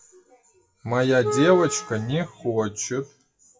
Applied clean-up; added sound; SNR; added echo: classical method WPE with log-MMSE.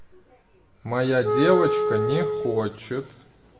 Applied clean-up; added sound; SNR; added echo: none; Wind instrument, woodwind instrument; 1 dB; reverberation time 1.4 s.